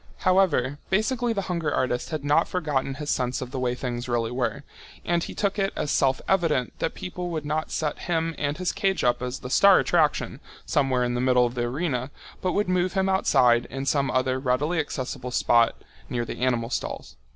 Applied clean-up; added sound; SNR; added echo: none; none; none; none.